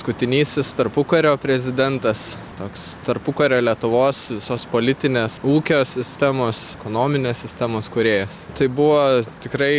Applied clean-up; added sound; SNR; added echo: none; none; none; none.